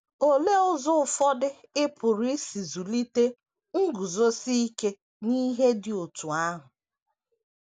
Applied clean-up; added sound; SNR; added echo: none; none; none; none.